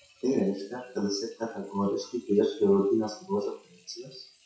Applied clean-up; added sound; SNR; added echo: classical method WPE with log-MMSE.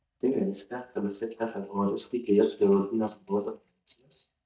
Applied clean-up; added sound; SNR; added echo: neural mask model DeepFilterNet 3.